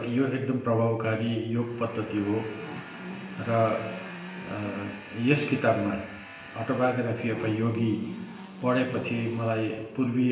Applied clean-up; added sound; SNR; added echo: none; Buzz; 14 dB; reverberation time 0.9 s.